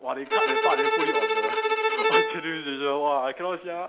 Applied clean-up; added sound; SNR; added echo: none; Bowed string instrument; -3 dB; none.